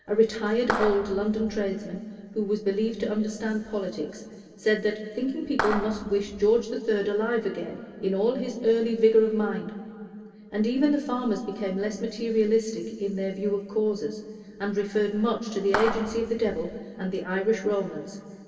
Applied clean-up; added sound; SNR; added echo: none; Clapping; 6 dB; reverberation time 2.4 s.